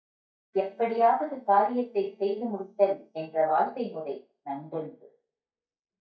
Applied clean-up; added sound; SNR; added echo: neural mask model DeepFilterNet 3.